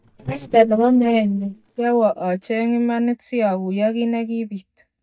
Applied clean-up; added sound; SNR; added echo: neural mask model DeepFilterNet 3.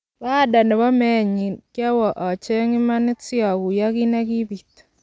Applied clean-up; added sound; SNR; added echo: none; none; none; none.